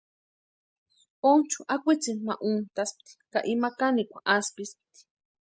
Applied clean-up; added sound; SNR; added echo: none; none; none; none.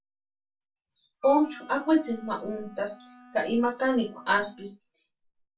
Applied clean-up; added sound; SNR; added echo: none; Wind instrument, woodwind instrument; 19 dB; reverberation time 0.2 s.